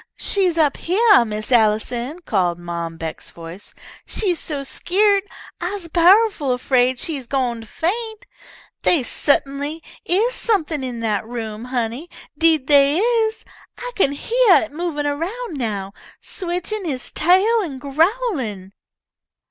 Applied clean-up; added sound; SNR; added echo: none; none; none; none.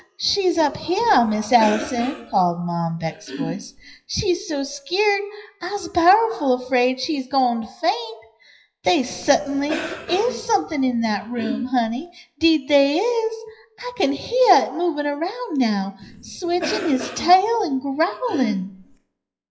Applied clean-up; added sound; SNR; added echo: classical method WPE with log-MMSE.